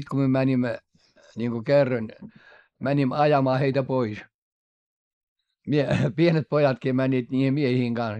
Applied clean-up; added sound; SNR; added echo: neural mask model Resemble Enhance denoiser.